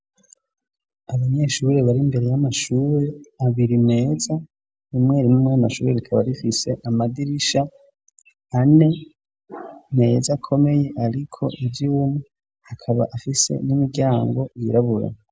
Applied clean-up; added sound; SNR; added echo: none; none; none; none.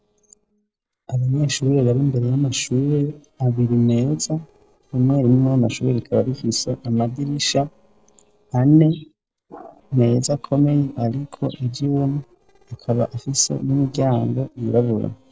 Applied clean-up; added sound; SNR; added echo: neural separator model SepFormer DNS4.